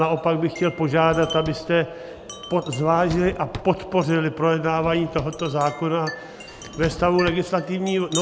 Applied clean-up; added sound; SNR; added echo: none; Wind chime + Drawer open or close; 15 dB; none.